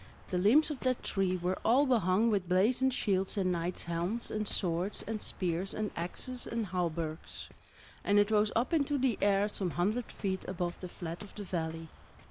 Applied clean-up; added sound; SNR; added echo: none; Waves, surf; 20 dB; none.